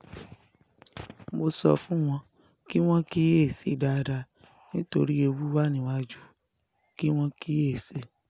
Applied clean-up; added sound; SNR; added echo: none; none; none; none.